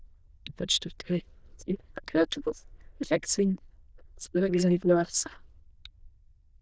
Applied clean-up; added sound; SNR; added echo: neural diffusion model UNIVERSE++.